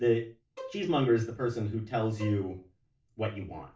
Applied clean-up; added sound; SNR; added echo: none; Bowed string instrument; 17 dB; reverberation time 0.3 s.